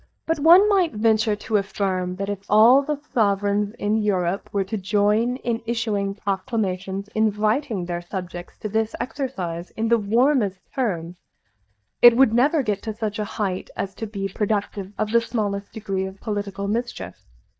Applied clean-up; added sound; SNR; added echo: neural mask model DeepFilterNet 3.